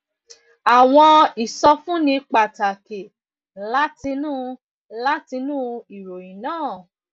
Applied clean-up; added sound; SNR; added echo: none; none; none; none.